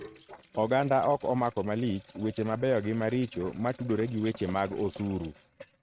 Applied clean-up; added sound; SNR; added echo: neural mask model RNNoise.